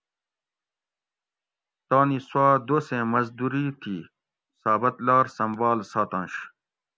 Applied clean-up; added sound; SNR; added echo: none; none; none; none.